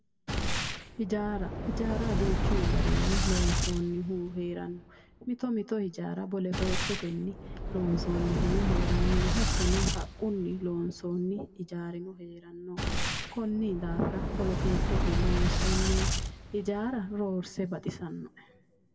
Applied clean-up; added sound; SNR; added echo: none; Boom; -2 dB; reverberation time 1.3 s.